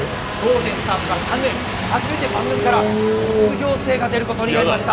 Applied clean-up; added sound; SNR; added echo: none; Engine starting; 1 dB; none.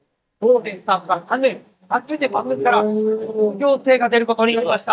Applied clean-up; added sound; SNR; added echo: neural mask model DeepFilterNet 3.